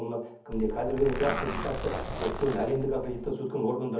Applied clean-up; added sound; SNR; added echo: none; Zipper (clothing); 5 dB; reverberation time 0.7 s.